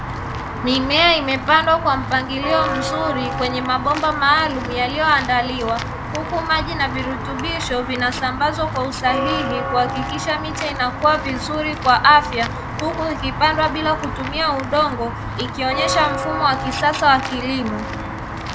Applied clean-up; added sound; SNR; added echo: none; Walk, footsteps / Bell; 6 dB; none.